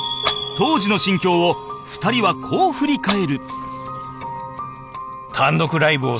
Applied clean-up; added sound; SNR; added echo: none; Fire; 13 dB; none.